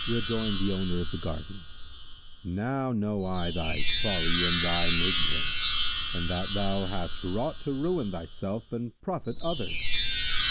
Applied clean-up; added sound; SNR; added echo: none; Chime; -3 dB; none.